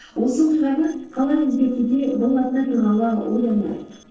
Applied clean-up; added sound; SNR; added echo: neural separator model SepFormer DNS4.